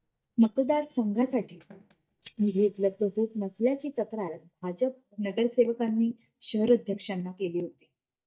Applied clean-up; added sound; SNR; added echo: neural mask model DeepFilterNet 3.